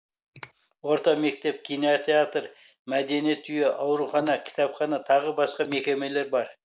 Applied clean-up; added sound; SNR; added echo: neural mask model Resemble Enhance denoiser.